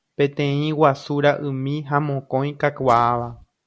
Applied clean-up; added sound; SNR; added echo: none; Gunshot, gunfire; 19 dB; none.